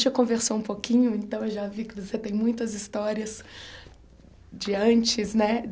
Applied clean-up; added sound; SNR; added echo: none; none; none; none.